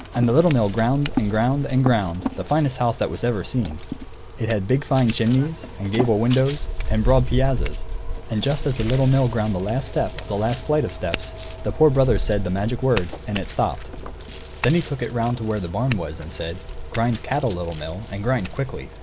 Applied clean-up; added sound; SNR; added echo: none; Scissors; 7 dB; none.